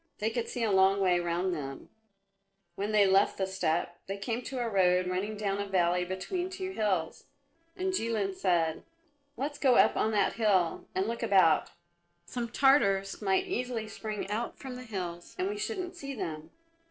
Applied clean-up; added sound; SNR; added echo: neural separator model SepFormer DNS4.